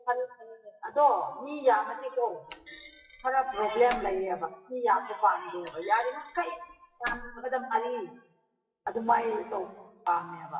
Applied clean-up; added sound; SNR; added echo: classical method WPE with log-MMSE.